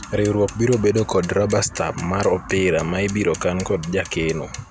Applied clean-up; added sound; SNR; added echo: none; Mechanisms / Bicycle; 20 dB; none.